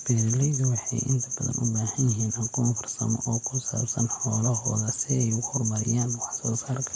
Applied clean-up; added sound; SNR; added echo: none; none; none; none.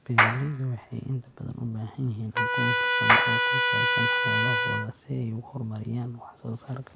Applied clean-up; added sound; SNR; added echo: none; Trumpet + Clapping; -4 dB; none.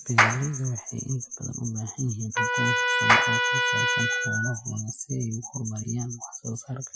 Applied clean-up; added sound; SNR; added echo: classical method Wiener filter.